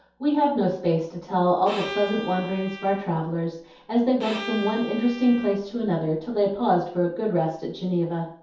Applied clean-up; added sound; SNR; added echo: none; Bowed string instrument; 13 dB; reverberation time 0.6 s.